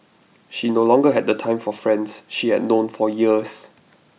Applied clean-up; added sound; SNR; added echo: none; none; none; none.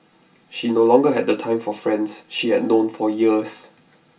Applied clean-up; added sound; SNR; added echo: none; none; none; reverberation time 0.2 s.